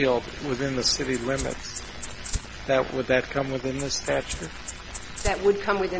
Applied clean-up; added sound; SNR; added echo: none; Rattle (instrument); 10 dB; none.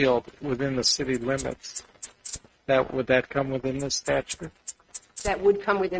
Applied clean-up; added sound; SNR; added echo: neural mask model RNNoise.